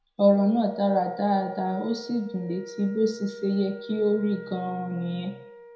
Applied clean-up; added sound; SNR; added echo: none; Wind instrument, woodwind instrument; 16 dB; reverberation time 0.5 s.